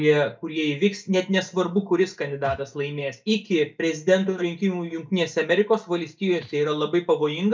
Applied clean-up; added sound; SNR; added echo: neural mask model DeepFilterNet 3.